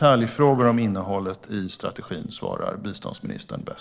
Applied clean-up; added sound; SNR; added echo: neural separator model SepFormer DNS4.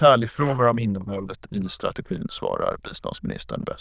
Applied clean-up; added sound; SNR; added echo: neural diffusion model UNIVERSE++.